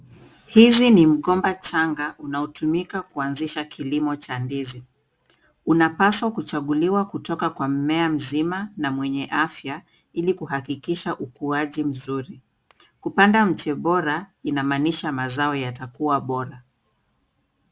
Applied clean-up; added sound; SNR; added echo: none; none; none; none.